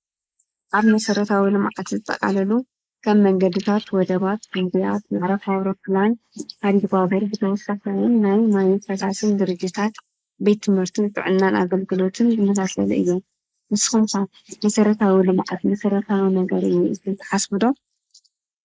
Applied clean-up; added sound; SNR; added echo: neural mask model Resemble Enhance denoiser.